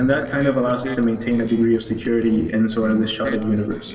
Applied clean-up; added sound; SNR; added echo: neural separator model SepFormer DNS4.